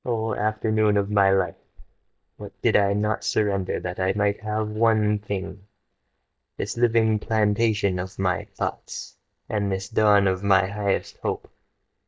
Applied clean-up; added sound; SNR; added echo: neural mask model DeepFilterNet 3.